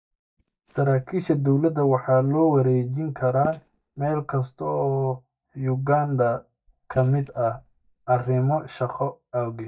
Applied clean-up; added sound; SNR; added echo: neural mask model DeepFilterNet 3.